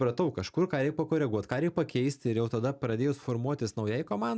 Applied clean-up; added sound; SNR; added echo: none; none; none; none.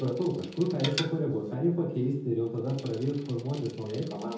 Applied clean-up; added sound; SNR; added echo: none; Bicycle; 14 dB; reverberation time 0.7 s.